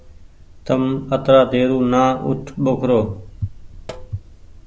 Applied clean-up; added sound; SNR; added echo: none; Sink (filling or washing); 19 dB; none.